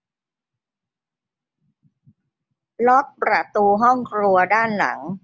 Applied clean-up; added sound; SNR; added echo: none; none; none; none.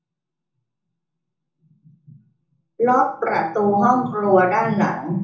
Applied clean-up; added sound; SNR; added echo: none; none; none; reverberation time 0.6 s.